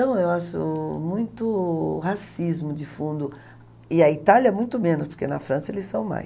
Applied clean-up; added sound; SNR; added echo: none; none; none; none.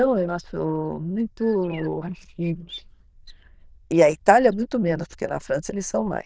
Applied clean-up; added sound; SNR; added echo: neural diffusion model UNIVERSE++.